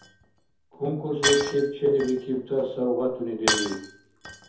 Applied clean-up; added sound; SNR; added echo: none; Shatter; 5 dB; reverberation time 0.5 s.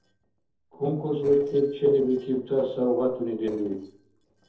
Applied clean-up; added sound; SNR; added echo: neural separator model SepFormer DNS4.